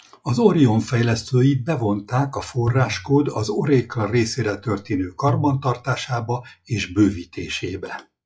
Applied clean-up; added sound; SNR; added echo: classical method log-MMSE.